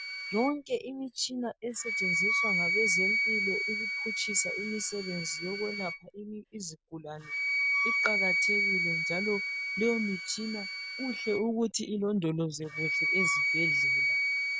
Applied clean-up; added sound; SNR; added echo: none; Wind instrument, woodwind instrument; -3 dB; none.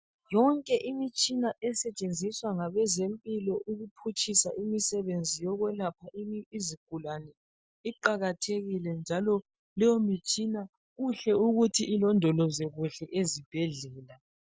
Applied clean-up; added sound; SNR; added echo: none; none; none; none.